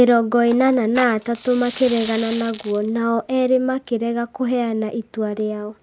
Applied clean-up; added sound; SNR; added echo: none; Fire; 18 dB; none.